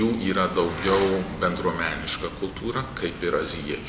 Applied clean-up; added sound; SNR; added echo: none; Motorcycle / Accelerating, revving, vroom; 15 dB; none.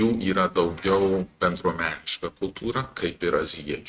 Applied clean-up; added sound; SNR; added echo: neural mask model RNNoise.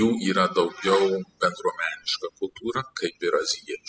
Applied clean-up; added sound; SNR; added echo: classical method spectral subtraction.